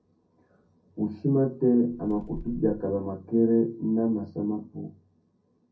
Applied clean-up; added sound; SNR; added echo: none; Bird; 15 dB; reverberation time 0.3 s.